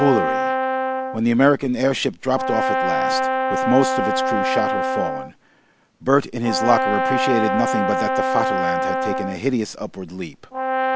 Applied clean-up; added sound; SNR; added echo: none; Brass instrument; 0 dB; none.